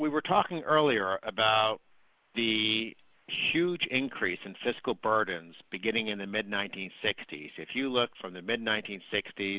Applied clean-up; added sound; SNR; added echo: none; none; none; none.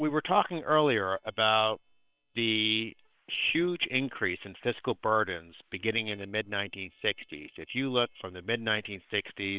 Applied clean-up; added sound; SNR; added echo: neural separator model SepFormer WHAM!.